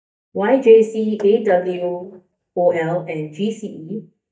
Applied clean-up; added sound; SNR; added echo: neural mask model DeepFilterNet 3.